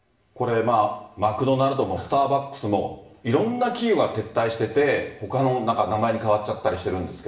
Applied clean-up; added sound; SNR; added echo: none; none; none; reverberation time 0.7 s.